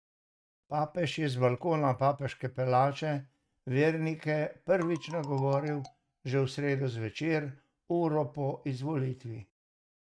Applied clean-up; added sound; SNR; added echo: neural mask model RNNoise.